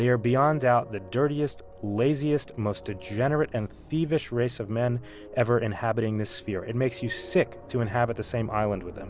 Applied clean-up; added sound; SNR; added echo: none; none; none; none.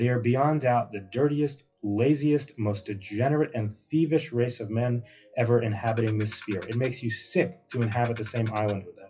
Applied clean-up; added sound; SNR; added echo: classical method WPE with log-MMSE.